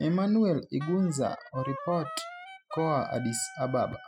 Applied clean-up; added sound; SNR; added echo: classical method spectral subtraction.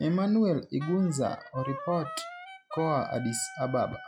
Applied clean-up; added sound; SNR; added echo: classical method log-MMSE.